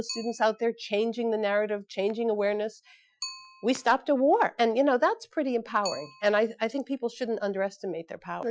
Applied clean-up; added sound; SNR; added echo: classical method Wiener filter.